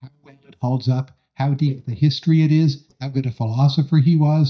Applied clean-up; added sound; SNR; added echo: neural mask model DeepFilterNet 3.